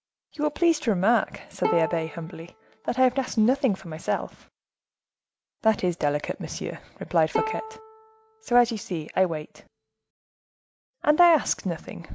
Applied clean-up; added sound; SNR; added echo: none; Bowed string instrument; 10 dB; none.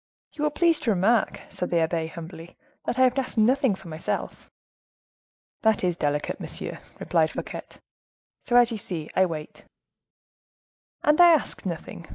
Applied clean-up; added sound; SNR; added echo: neural mask model Resemble Enhance denoiser.